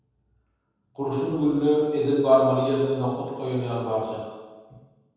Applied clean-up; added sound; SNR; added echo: none; none; none; reverberation time 1.2 s.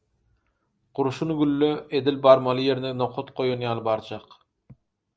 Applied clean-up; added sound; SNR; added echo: none; none; none; none.